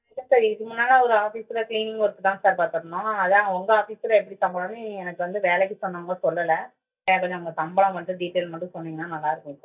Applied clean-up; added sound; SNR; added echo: neural mask model DeepFilterNet 3.